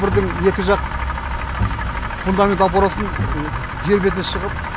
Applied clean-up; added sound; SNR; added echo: none; Bowed string instrument; 11 dB; none.